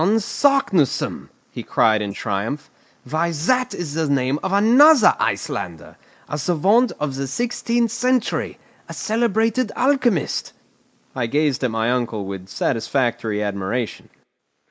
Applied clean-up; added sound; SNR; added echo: neural mask model Resemble Enhance denoiser.